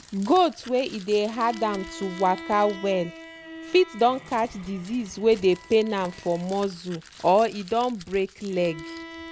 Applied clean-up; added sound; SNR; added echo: none; Bowed string instrument + Crumpling, crinkling; 17 dB; none.